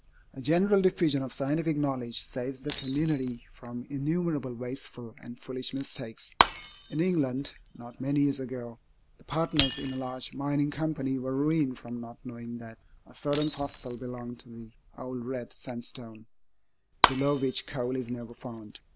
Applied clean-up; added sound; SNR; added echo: none; Shatter; 7 dB; none.